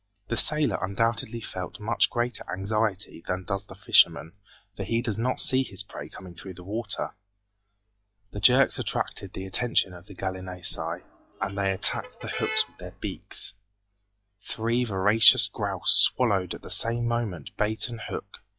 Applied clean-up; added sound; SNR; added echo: classical method log-MMSE.